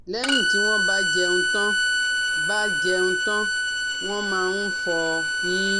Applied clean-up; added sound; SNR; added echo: none; Bowed string instrument; -5 dB; none.